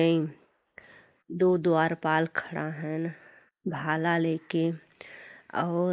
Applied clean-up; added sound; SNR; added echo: neural mask model Resemble Enhance denoiser.